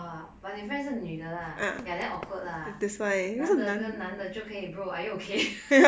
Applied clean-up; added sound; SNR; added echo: none; Run; 19 dB; none.